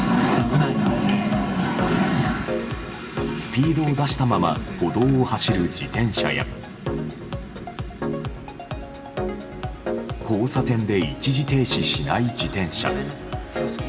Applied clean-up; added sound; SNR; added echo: none; Harp; 19 dB; reverberation time 2.5 s.